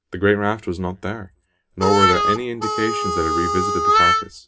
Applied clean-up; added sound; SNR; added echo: none; Harmonica; -4 dB; reverberation time 0.3 s.